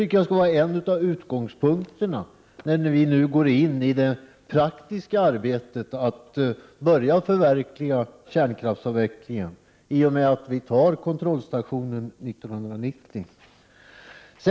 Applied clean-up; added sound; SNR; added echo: none; none; none; none.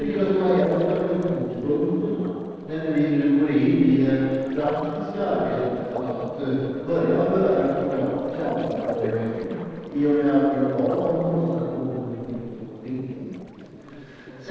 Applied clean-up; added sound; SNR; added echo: neural separator model SepFormer DNS4.